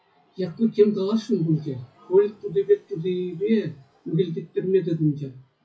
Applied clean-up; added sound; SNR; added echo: classical method WPE with log-MMSE.